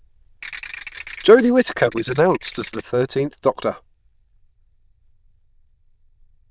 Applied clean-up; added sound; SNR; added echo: neural diffusion model UNIVERSE++.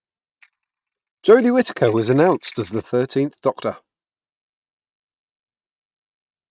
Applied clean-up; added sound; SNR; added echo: neural mask model RNNoise.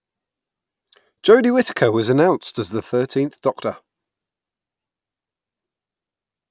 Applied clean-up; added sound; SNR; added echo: none; none; none; none.